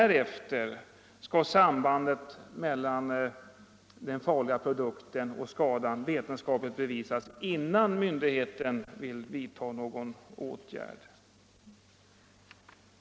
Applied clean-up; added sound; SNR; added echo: none; none; none; none.